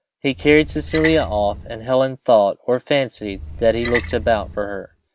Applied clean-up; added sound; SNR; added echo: none; Splash, splatter; 11 dB; none.